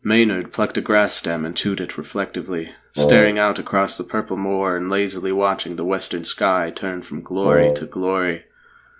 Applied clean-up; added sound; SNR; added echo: none; Wind instrument, woodwind instrument; -3 dB; none.